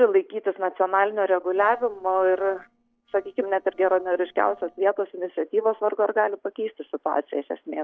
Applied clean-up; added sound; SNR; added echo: neural separator model SepFormer DNS4.